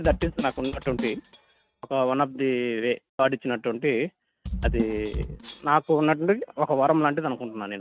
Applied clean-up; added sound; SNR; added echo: neural mask model RNNoise.